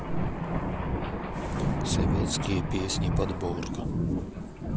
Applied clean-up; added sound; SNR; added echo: none; Thunder; -3 dB; none.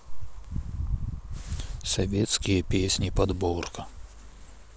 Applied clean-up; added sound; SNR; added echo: none; none; none; none.